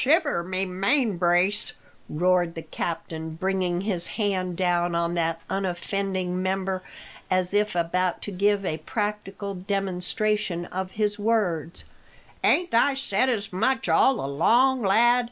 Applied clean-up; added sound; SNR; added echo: none; none; none; none.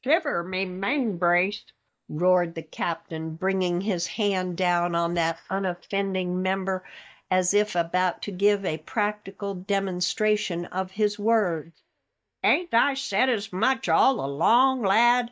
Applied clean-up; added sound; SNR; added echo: neural mask model DeepFilterNet 3.